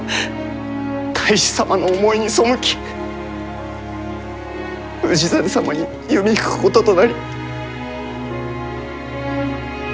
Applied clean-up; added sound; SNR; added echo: none; none; none; none.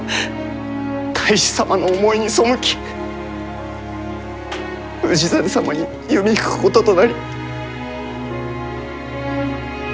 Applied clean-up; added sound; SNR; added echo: none; Clapping; 19 dB; none.